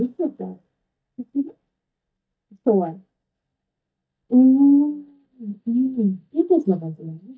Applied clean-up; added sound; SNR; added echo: neural mask model DeepFilterNet 3.